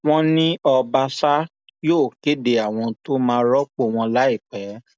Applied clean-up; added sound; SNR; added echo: none; none; none; none.